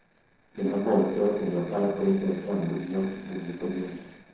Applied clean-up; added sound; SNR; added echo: neural separator model SepFormer DNS4.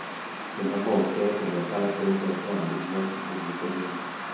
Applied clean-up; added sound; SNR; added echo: none; Cricket; 7 dB; reverberation time 0.8 s.